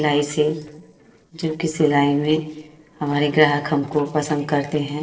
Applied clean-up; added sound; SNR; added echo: neural separator model SepFormer DNS4.